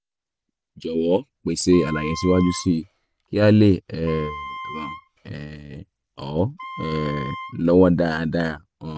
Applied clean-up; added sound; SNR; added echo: none; Wind instrument, woodwind instrument; 14 dB; none.